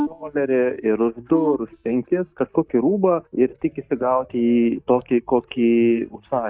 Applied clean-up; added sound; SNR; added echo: neural mask model DeepFilterNet 3.